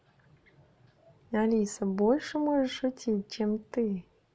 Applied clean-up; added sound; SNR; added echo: none; none; none; none.